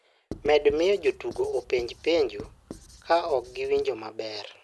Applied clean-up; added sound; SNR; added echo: none; Writing; 18 dB; none.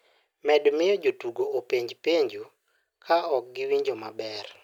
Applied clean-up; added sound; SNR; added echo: none; none; none; none.